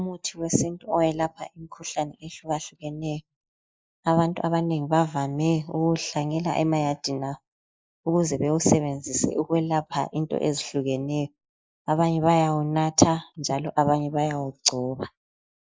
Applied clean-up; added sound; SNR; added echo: neural mask model Resemble Enhance denoiser.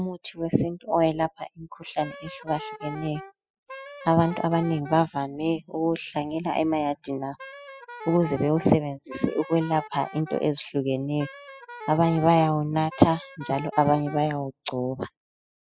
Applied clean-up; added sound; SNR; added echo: classical method spectral subtraction.